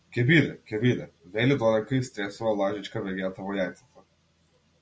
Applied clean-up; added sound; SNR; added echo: none; none; none; none.